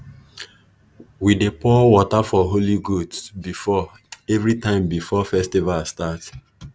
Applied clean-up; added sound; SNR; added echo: none; none; none; none.